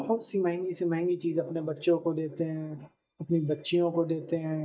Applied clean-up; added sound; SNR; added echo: neural mask model DeepFilterNet 3.